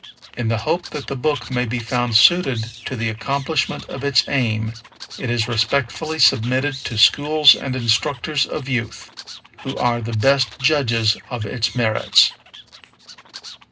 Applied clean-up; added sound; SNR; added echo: none; Animal; 18 dB; reverberation time 0.2 s.